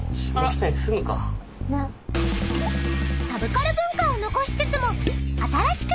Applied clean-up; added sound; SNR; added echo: none; Bass guitar; 0 dB; none.